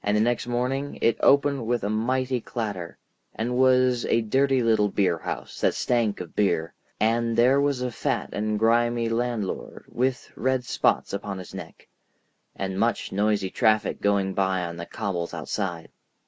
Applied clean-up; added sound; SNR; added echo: none; none; none; none.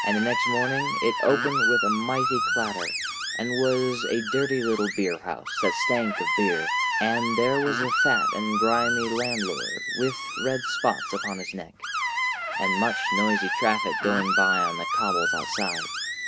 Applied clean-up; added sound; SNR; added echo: none; Screech; -1 dB; none.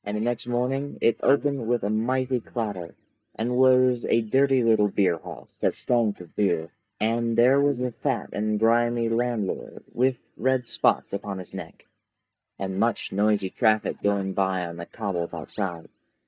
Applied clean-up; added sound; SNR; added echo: neural mask model DeepFilterNet 3.